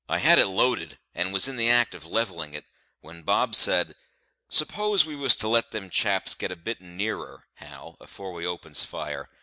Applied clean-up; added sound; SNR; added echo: none; none; none; none.